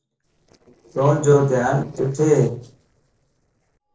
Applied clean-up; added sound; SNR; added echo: neural separator model SepFormer DNS4.